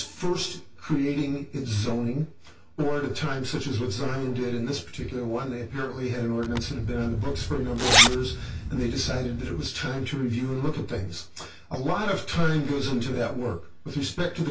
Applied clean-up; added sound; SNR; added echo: none; Zipper (clothing); -2 dB; reverberation time 0.2 s.